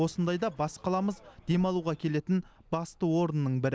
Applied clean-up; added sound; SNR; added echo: none; none; none; none.